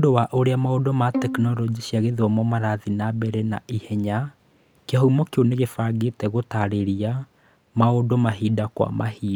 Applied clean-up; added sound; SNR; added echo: none; Bowed string instrument; 11 dB; none.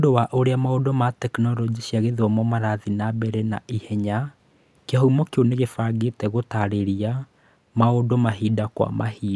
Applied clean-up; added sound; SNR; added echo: none; none; none; none.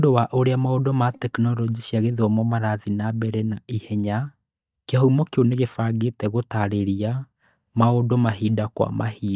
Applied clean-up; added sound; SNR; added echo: neural mask model DeepFilterNet 3.